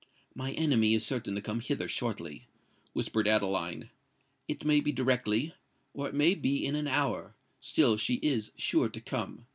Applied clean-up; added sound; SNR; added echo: none; none; none; none.